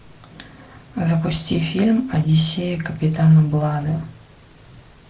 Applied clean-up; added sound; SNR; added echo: none; none; none; none.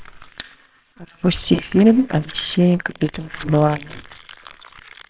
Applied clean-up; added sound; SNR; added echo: neural separator model SepFormer WHAMR!.